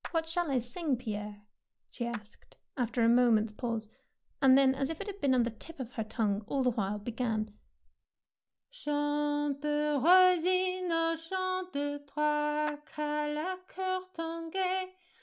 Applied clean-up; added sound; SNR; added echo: none; Clapping; 20 dB; none.